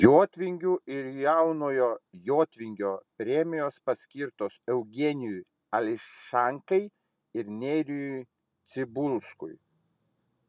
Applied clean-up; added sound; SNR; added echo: none; none; none; none.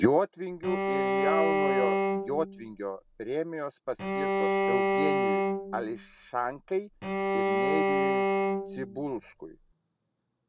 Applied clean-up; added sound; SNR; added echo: none; Bowed string instrument; -4 dB; none.